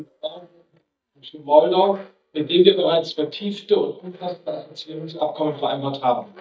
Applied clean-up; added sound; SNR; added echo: neural mask model DeepFilterNet 3.